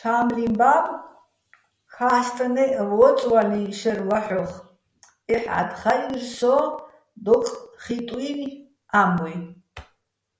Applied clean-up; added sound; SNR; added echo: none; none; none; none.